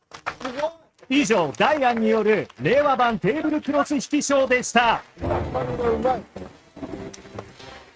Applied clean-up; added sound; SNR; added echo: neural mask model RNNoise.